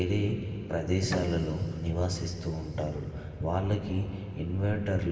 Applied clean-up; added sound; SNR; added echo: none; Bowed string instrument; 16 dB; reverberation time 2.5 s.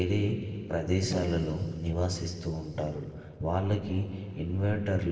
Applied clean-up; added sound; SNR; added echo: neural separator model SepFormer DNS4.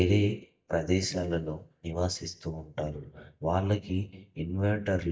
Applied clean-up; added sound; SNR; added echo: neural mask model DeepFilterNet 3.